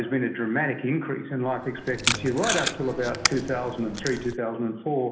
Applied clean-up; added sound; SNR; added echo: none; Packing tape, duct tape; 3 dB; reverberation time 1.1 s.